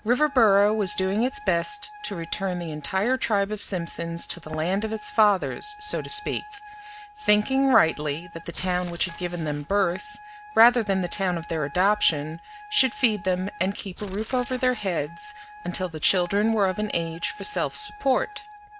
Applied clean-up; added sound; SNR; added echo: none; Wind instrument, woodwind instrument + Tearing; 18 dB; none.